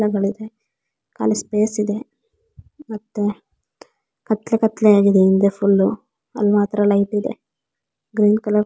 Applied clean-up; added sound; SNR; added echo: none; none; none; none.